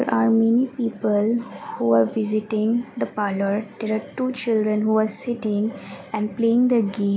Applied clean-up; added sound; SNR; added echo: none; none; none; none.